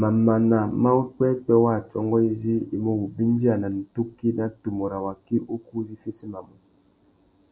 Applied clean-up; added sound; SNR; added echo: none; none; none; none.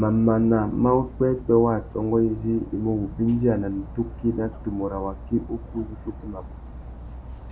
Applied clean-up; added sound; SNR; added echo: none; Dog; 14 dB; none.